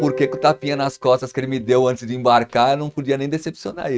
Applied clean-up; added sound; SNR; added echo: neural mask model RNNoise.